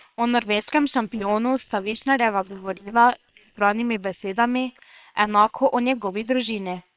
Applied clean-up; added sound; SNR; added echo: neural separator model SepFormer WHAM!.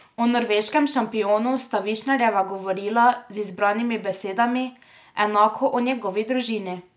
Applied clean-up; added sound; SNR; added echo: none; none; none; none.